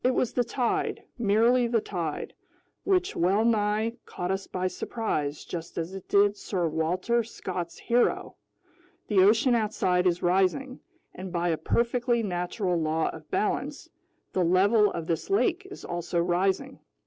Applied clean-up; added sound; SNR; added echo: none; none; none; none.